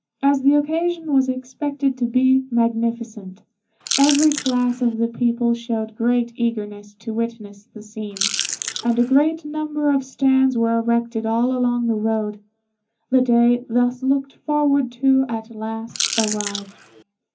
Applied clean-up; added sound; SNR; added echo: none; Chewing, mastication / Crushing; 6 dB; reverberation time 0.3 s.